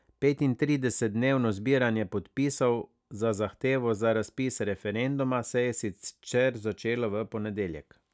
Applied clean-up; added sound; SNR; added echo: none; none; none; none.